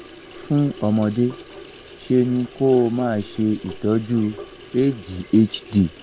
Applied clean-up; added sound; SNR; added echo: none; Sink (filling or washing) / Water tap, faucet; 19 dB; none.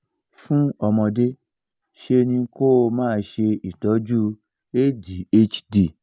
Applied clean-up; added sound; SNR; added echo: none; none; none; none.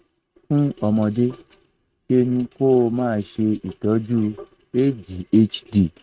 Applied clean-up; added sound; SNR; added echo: neural mask model RNNoise.